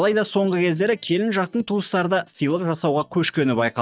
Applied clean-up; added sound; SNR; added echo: neural mask model DeepFilterNet 3.